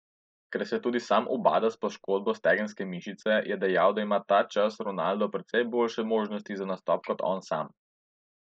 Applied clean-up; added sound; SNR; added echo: neural mask model Resemble Enhance denoiser.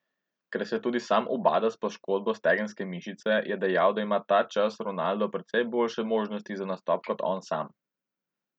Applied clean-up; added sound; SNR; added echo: none; none; none; none.